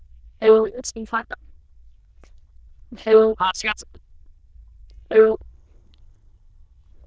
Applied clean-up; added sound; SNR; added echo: neural diffusion model UNIVERSE++.